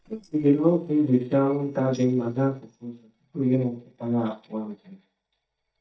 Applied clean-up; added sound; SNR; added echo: neural mask model DeepFilterNet 3.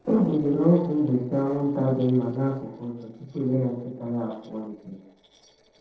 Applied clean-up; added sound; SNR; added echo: neural separator model SepFormer DNS4.